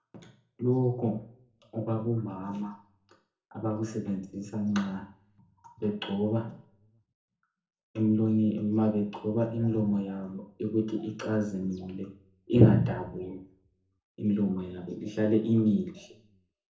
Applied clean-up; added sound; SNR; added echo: none; none; none; reverberation time 0.6 s.